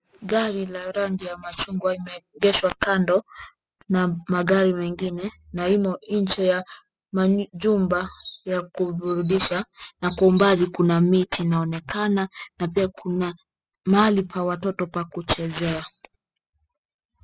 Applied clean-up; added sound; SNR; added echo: classical method spectral subtraction.